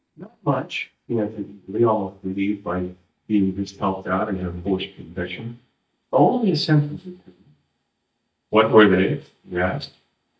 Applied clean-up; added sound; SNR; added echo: neural mask model DeepFilterNet 3.